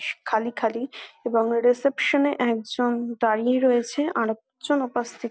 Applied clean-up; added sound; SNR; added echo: none; none; none; none.